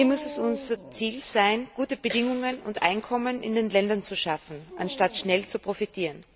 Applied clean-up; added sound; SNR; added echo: none; Dog; 17 dB; none.